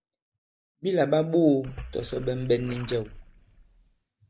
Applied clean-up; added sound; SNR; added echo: neural mask model DeepFilterNet 3.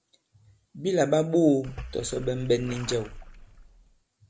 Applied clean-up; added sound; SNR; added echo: none; Splash, splatter; 14 dB; none.